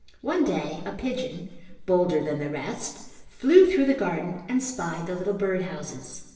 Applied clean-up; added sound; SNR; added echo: none; none; none; reverberation time 1.0 s.